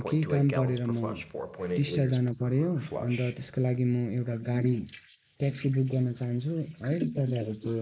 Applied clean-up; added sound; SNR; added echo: neural mask model Resemble Enhance denoiser.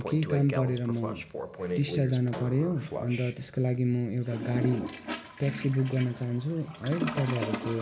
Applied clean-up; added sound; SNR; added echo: none; Toilet flush; 8 dB; none.